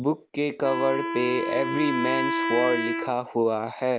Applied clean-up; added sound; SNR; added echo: none; Wind instrument, woodwind instrument; 3 dB; none.